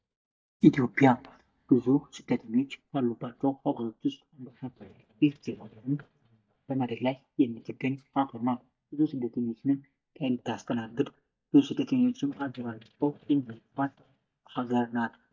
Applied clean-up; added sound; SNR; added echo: neural mask model DeepFilterNet 3.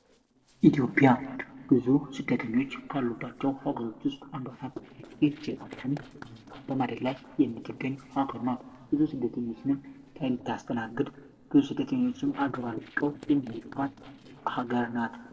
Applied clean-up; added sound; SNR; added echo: neural separator model SepFormer DNS4.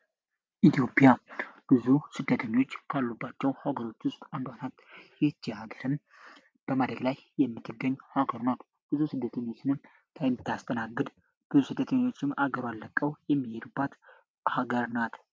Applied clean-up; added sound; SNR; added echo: none; none; none; none.